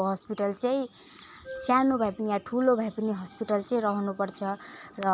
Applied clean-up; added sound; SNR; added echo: none; Keyboard (musical); 19 dB; none.